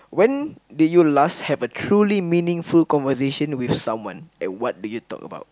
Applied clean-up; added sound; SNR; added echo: none; none; none; none.